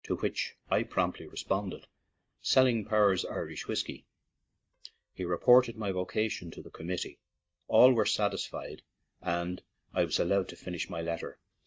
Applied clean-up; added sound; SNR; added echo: neural mask model DeepFilterNet 3.